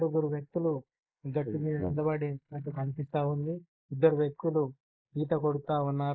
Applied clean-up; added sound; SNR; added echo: neural mask model Resemble Enhance denoiser.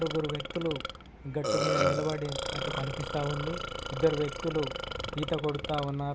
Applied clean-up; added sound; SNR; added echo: none; Burping, eructation; 2 dB; none.